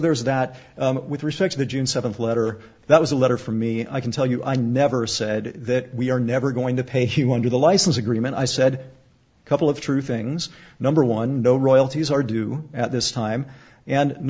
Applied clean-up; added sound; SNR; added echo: none; none; none; none.